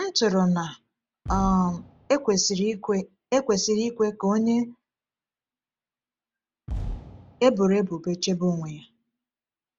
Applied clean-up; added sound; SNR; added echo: none; Fireworks; 13 dB; none.